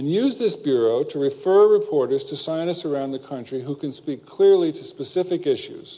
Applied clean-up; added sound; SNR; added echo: none; none; none; none.